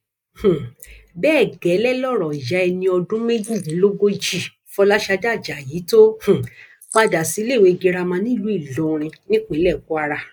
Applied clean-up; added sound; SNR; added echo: neural mask model Resemble Enhance denoiser.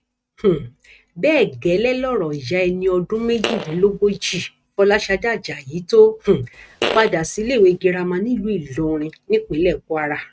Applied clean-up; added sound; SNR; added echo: neural mask model RNNoise.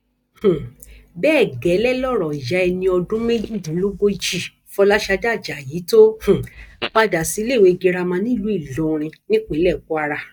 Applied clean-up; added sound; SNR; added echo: neural mask model DeepFilterNet 3.